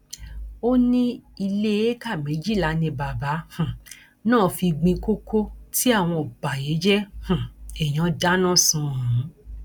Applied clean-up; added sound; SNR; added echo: none; none; none; none.